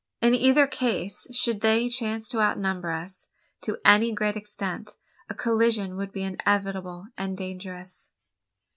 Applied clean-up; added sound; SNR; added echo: none; none; none; none.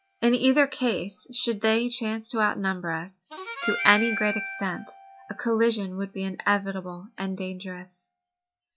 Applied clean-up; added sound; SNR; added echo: classical method log-MMSE.